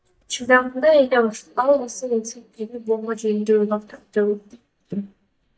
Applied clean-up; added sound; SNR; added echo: neural mask model DeepFilterNet 3.